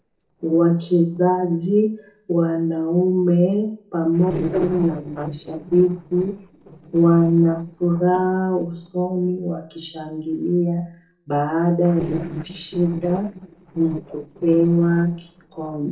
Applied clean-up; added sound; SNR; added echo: neural separator model SepFormer DNS4.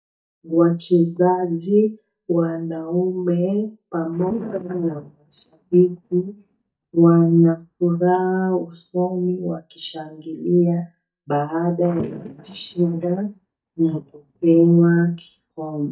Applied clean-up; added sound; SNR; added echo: neural mask model DeepFilterNet 3.